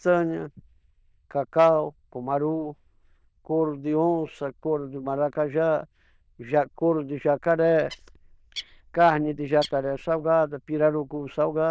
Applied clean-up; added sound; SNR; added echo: neural diffusion model UNIVERSE++.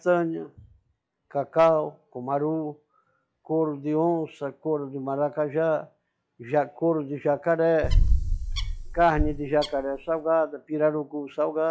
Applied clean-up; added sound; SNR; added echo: classical method log-MMSE.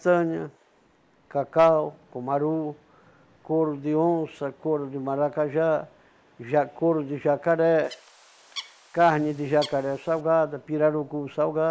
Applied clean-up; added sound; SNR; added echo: neural mask model Resemble Enhance denoiser.